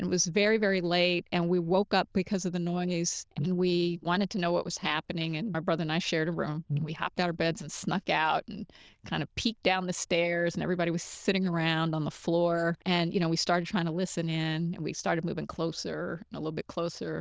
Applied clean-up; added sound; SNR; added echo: neural diffusion model UNIVERSE++.